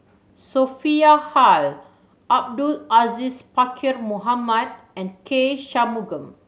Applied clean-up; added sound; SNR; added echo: none; none; none; none.